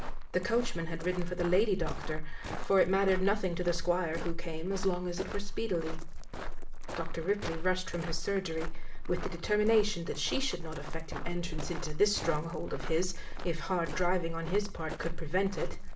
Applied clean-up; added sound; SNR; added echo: none; Walk, footsteps; 0 dB; reverberation time 0.4 s.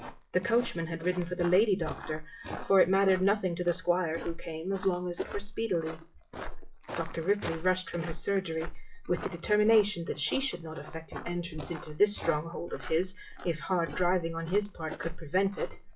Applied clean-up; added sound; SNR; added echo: classical method WPE with log-MMSE.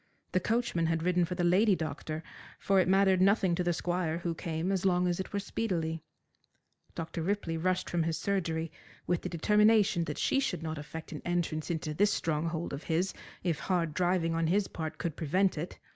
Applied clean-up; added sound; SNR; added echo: none; none; none; none.